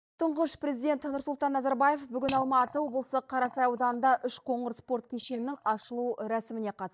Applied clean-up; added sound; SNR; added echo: neural mask model DeepFilterNet 3.